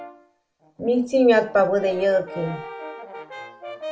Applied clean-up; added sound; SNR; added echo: none; Brass instrument; 15 dB; reverberation time 0.3 s.